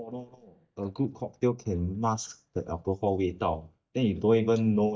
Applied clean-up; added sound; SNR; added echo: neural mask model DeepFilterNet 3.